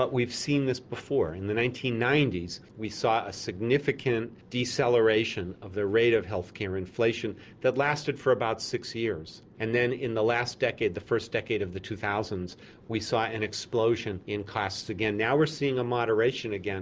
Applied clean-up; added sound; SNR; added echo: none; none; none; none.